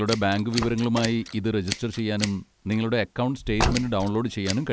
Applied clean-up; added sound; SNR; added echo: none; Car + Scissors; 8 dB; none.